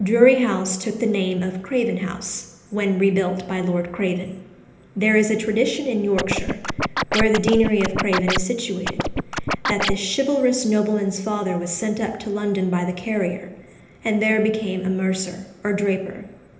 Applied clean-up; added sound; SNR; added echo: none; Scratching (performance technique); 2 dB; reverberation time 1.0 s.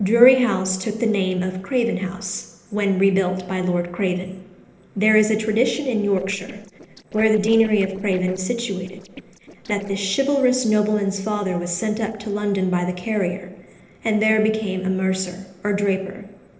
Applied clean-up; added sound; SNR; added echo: neural separator model SepFormer DNS4.